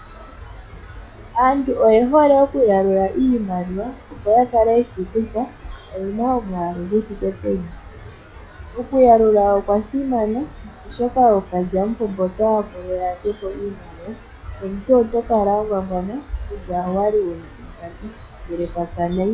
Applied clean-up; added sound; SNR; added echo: classical method log-MMSE.